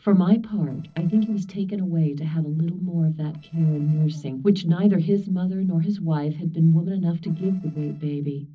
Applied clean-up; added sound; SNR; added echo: neural separator model SepFormer DNS4.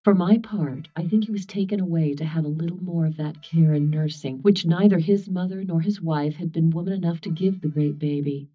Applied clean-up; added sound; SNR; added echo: neural mask model DeepFilterNet 3.